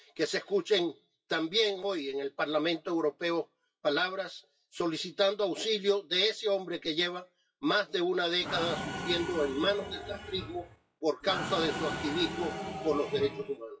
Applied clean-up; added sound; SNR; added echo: classical method WPE with log-MMSE.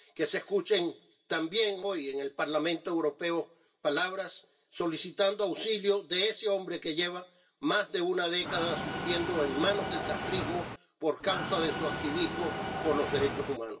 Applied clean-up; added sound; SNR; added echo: none; Mechanisms; 4 dB; reverberation time 0.2 s.